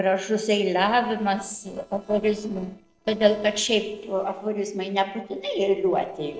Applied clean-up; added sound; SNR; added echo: neural separator model SepFormer DNS4.